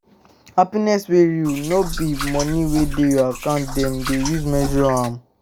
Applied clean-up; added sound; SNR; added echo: none; Liquid; 8 dB; none.